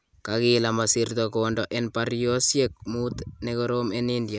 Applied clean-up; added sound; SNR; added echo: none; none; none; none.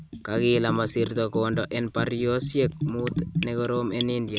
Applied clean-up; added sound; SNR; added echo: none; Bathtub (filling or washing) / Gurgling; 7 dB; none.